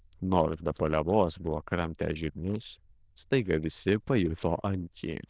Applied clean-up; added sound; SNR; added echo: neural diffusion model UNIVERSE++.